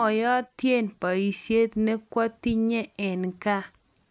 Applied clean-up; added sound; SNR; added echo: none; none; none; none.